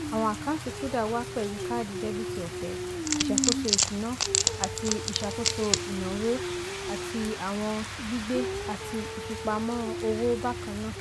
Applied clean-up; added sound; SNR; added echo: none; Wood + Rain; 0 dB; none.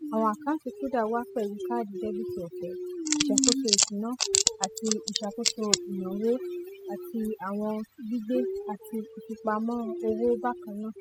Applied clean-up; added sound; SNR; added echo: classical method spectral subtraction.